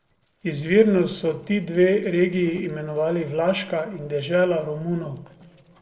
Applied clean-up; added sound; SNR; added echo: neural separator model SepFormer DNS4.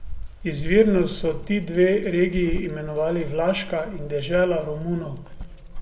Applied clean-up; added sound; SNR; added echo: none; Dog; 9 dB; reverberation time 0.4 s.